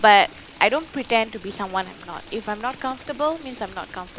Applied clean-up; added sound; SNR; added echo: none; Stream; 20 dB; none.